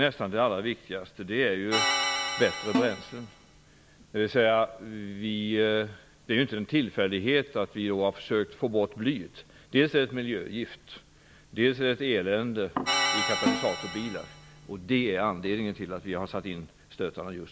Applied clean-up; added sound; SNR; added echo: none; Snare drum + Organ; 2 dB; none.